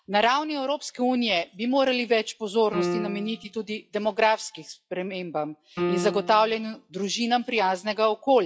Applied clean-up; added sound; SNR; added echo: classical method log-MMSE.